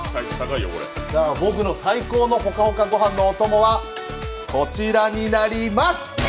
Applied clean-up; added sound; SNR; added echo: none; Bowed string instrument; 17 dB; none.